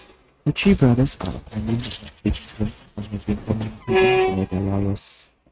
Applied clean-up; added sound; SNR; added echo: neural mask model RNNoise.